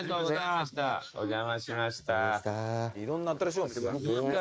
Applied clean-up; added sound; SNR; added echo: neural mask model Resemble Enhance denoiser.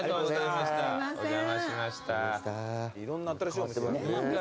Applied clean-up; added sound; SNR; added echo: none; none; none; none.